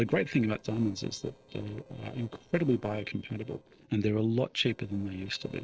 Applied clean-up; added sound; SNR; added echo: neural separator model SepFormer DNS4.